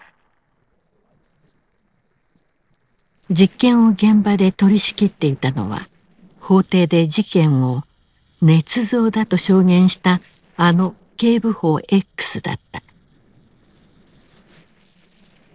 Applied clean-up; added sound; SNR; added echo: neural separator model SepFormer DNS4.